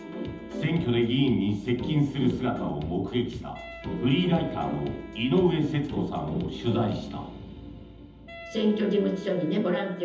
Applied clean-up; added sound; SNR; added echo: none; Wind instrument, woodwind instrument; 20 dB; reverberation time 0.8 s.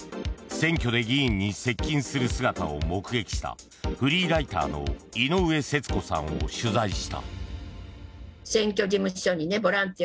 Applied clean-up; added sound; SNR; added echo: none; none; none; none.